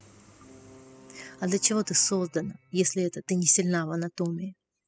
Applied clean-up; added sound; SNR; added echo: classical method spectral subtraction.